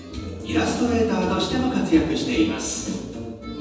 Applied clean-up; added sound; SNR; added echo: none; none; none; reverberation time 1.1 s.